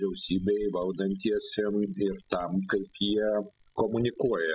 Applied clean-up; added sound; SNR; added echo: classical method spectral subtraction.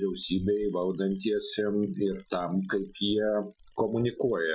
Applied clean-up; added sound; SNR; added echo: classical method Wiener filter.